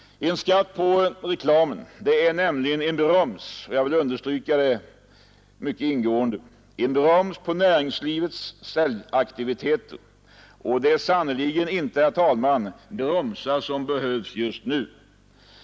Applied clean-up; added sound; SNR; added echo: none; none; none; none.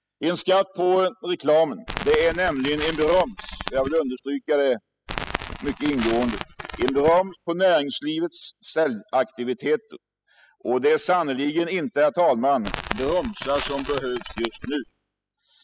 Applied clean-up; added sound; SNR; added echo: classical method spectral subtraction.